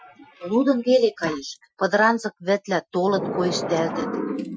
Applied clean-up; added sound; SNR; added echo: classical method Wiener filter.